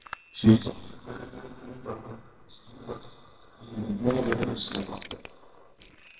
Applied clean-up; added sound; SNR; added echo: neural separator model SepFormer WHAMR!.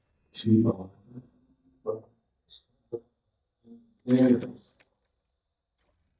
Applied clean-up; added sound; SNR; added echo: neural mask model DeepFilterNet 3.